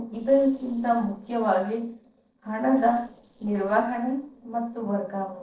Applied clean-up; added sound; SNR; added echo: neural separator model SepFormer DNS4.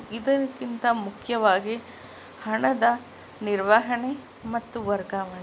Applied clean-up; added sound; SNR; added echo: none; none; none; none.